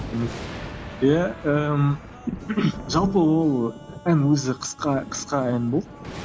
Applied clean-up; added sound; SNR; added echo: none; Thunder; 14 dB; none.